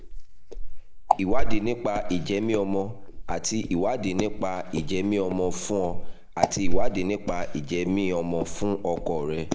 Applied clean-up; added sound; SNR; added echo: neural mask model Resemble Enhance denoiser.